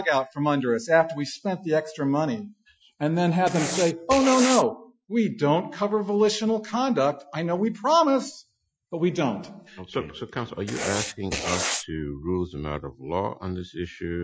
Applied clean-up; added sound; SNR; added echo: classical method Wiener filter.